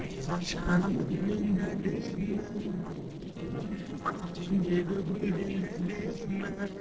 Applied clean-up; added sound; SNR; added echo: neural separator model SepFormer DNS4.